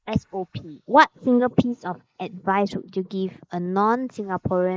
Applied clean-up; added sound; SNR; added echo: neural mask model Resemble Enhance denoiser.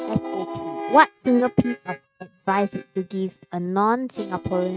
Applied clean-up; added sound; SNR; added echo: neural mask model RNNoise.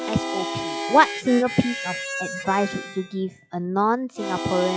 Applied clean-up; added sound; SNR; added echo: classical method log-MMSE.